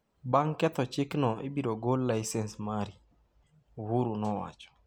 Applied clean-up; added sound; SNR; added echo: none; none; none; none.